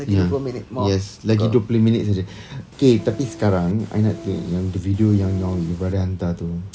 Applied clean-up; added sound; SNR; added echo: none; Train; 18 dB; none.